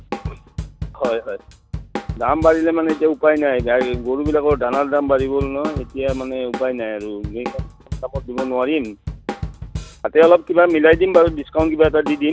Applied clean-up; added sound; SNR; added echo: none; Drum kit; 11 dB; none.